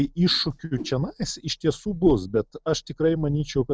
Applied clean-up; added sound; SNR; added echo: neural separator model SepFormer DNS4.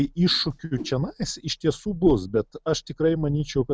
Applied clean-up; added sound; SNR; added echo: none; Whoosh, swoosh, swish; 19 dB; none.